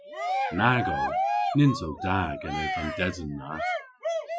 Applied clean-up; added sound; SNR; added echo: classical method Wiener filter.